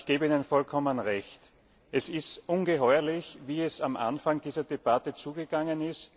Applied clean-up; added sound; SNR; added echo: none; none; none; none.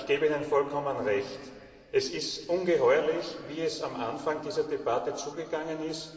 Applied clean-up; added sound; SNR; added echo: none; none; none; reverberation time 2.3 s.